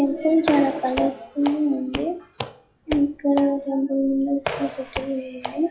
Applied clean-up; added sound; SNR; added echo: classical method log-MMSE.